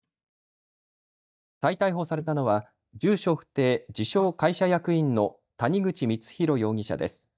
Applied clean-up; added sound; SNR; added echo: neural mask model DeepFilterNet 3.